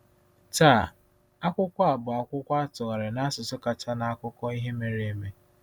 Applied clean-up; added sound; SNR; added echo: none; none; none; none.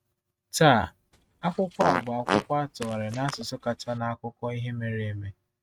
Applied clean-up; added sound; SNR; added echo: neural mask model RNNoise.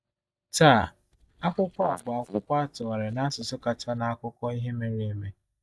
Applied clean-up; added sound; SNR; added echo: neural mask model DeepFilterNet 3.